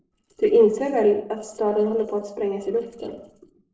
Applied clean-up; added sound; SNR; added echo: neural separator model SepFormer DNS4.